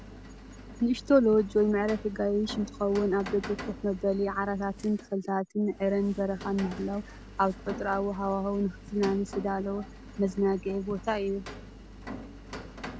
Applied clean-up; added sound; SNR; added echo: none; Rain; 14 dB; none.